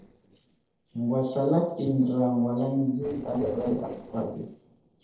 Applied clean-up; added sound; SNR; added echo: neural separator model SepFormer DNS4.